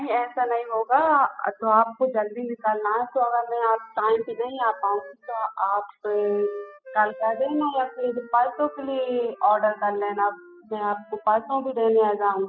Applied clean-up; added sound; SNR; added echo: classical method spectral subtraction.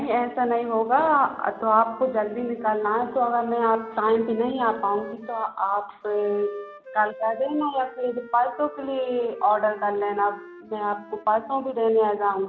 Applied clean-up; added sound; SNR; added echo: none; Wind instrument, woodwind instrument; 19 dB; none.